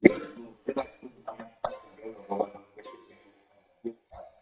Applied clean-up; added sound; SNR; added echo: neural mask model DeepFilterNet 3.